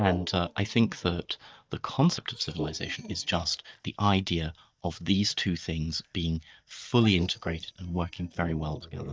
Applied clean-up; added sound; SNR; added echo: neural mask model DeepFilterNet 3.